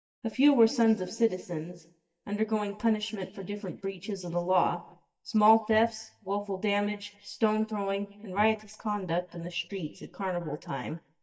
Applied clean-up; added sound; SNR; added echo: neural mask model DeepFilterNet 3.